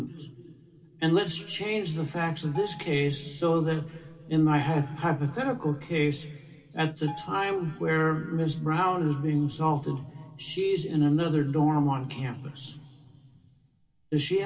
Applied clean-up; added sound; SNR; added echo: none; Marimba, xylophone; 19 dB; reverberation time 2.7 s.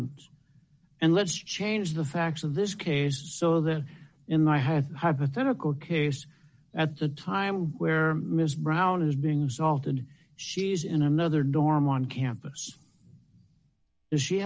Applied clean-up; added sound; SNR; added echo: none; none; none; none.